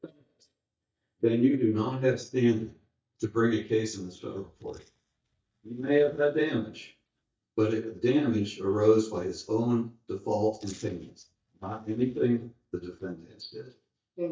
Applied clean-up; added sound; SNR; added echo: neural mask model DeepFilterNet 3.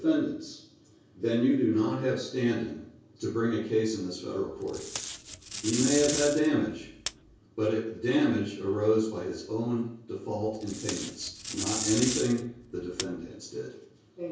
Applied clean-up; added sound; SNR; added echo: none; Packing tape, duct tape; 7 dB; reverberation time 0.6 s.